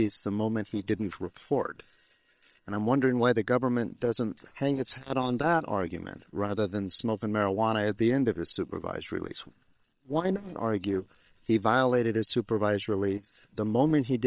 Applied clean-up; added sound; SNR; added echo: neural separator model SepFormer WHAM!.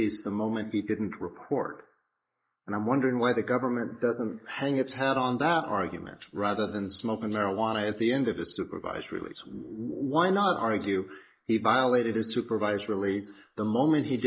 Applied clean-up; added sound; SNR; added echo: neural mask model Resemble Enhance denoiser.